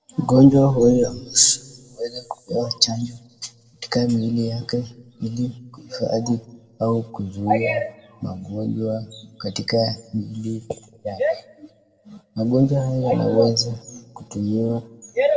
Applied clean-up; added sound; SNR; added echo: none; none; none; reverberation time 0.6 s.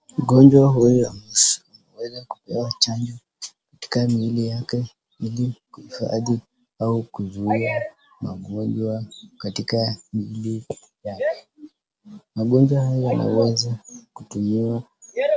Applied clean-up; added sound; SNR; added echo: none; none; none; none.